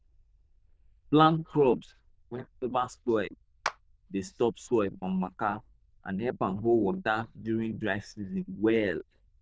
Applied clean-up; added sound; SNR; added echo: neural diffusion model UNIVERSE++.